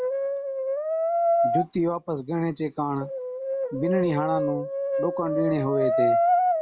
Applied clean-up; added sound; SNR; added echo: none; Brass instrument; -3 dB; none.